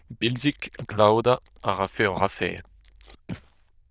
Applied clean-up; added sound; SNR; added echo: neural diffusion model UNIVERSE++.